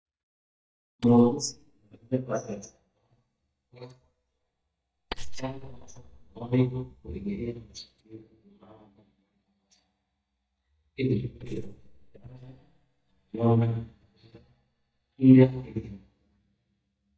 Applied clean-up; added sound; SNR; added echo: neural mask model DeepFilterNet 3.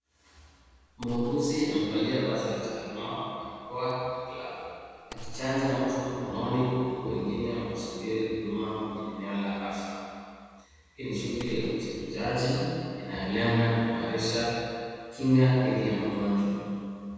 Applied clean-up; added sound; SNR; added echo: none; Gunshot, gunfire; 19 dB; reverberation time 2.1 s.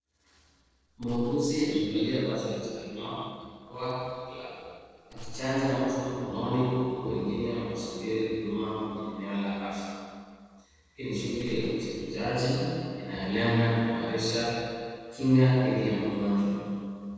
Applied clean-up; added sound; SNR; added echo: neural separator model SepFormer DNS4.